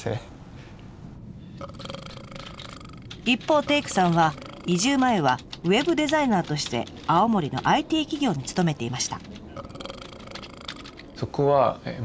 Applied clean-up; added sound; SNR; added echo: none; Subway, metro, underground + Burping, eructation; 16 dB; none.